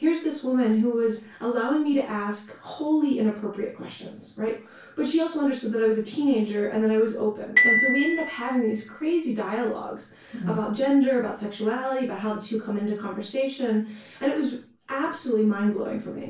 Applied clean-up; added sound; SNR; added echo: none; Glockenspiel; 2 dB; reverberation time 0.3 s.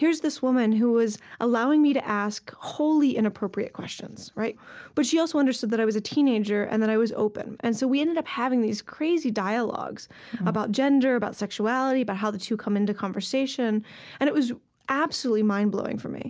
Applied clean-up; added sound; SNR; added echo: none; none; none; none.